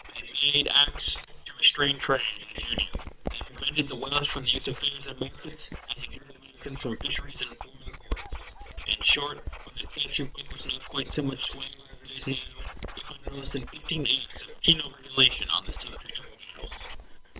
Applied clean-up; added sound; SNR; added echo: neural separator model SepFormer WHAM!.